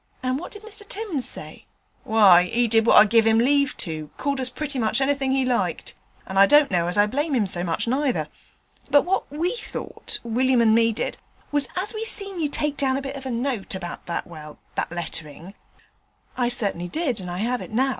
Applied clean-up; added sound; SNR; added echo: none; none; none; none.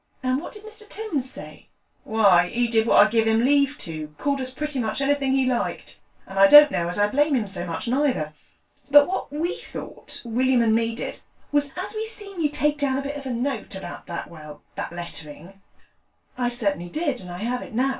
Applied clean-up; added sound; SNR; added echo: none; none; none; reverberation time 0.2 s.